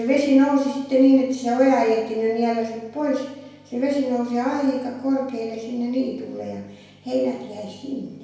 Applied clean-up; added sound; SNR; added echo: none; none; none; reverberation time 0.9 s.